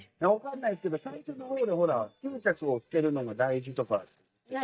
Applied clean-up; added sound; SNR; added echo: neural mask model DeepFilterNet 3.